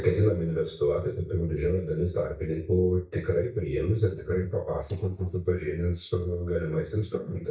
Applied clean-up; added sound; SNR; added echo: neural mask model DeepFilterNet 3.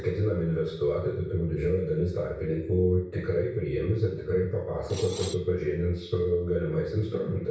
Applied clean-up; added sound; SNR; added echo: none; Screech; 13 dB; reverberation time 0.6 s.